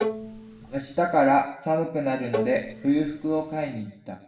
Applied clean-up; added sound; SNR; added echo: none; Bowed string instrument; 8 dB; reverberation time 0.7 s.